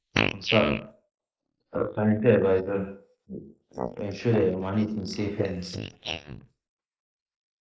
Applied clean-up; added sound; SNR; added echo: neural mask model Resemble Enhance denoiser.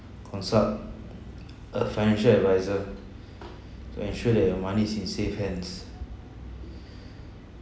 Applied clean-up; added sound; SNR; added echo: none; none; none; none.